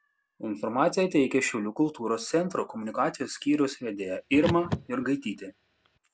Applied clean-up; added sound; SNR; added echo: none; Car; 10 dB; none.